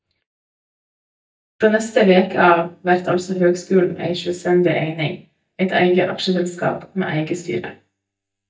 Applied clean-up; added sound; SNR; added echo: neural mask model DeepFilterNet 3.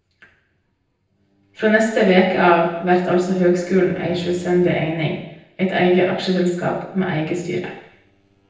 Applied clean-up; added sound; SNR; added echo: neural separator model SepFormer DNS4.